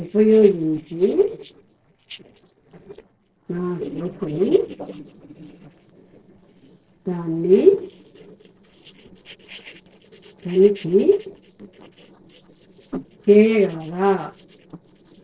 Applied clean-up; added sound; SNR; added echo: neural separator model SepFormer DNS4.